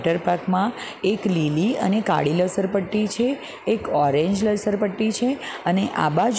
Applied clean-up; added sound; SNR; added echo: none; none; none; none.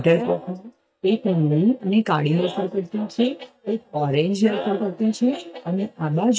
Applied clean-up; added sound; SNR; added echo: neural mask model DeepFilterNet 3.